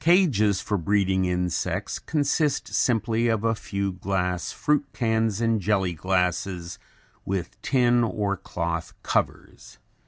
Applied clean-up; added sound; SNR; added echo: none; none; none; none.